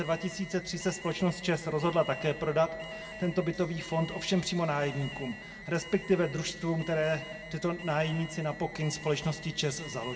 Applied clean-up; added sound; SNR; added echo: none; Alarm; 14 dB; reverberation time 0.9 s.